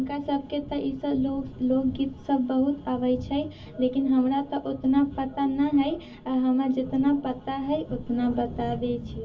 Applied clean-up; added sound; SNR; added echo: none; Thunder; 15 dB; reverberation time 0.3 s.